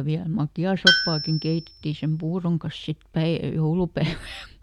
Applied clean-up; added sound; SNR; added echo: none; Tools; 2 dB; none.